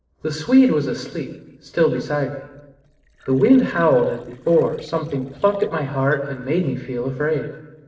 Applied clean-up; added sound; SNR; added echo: neural separator model SepFormer DNS4.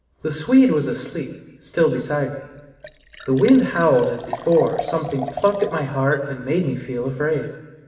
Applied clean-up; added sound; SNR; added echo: none; Liquid; 16 dB; reverberation time 1.2 s.